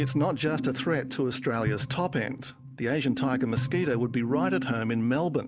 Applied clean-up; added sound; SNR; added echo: none; none; none; none.